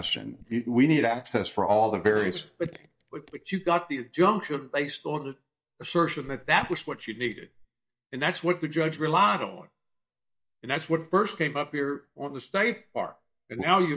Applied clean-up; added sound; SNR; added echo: neural mask model DeepFilterNet 3.